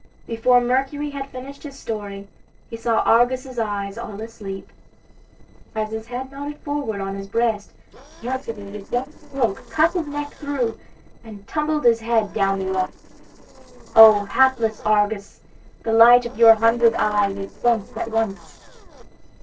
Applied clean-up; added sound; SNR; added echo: neural separator model SepFormer DNS4.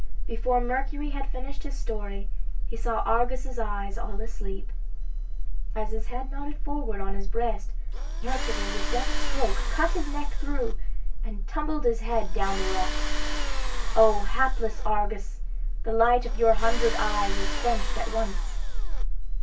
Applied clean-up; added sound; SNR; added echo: none; Tools; 15 dB; reverberation time 0.2 s.